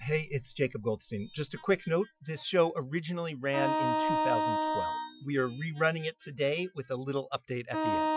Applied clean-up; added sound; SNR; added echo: classical method Wiener filter.